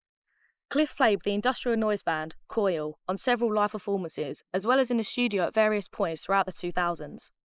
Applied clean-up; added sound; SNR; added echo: neural mask model Resemble Enhance denoiser.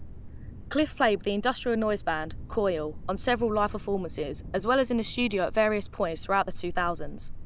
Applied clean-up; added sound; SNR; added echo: none; Thunder; 10 dB; none.